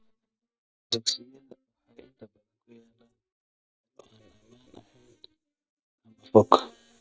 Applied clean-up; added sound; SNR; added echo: neural mask model DeepFilterNet 3.